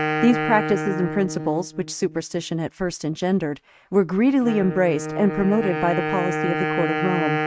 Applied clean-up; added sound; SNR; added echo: neural mask model RNNoise.